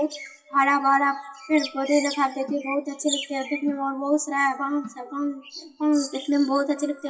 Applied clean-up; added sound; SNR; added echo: classical method WPE with log-MMSE.